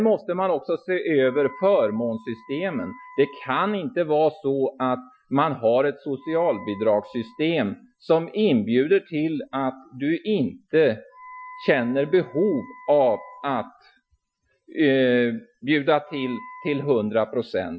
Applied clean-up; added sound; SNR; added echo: classical method Wiener filter.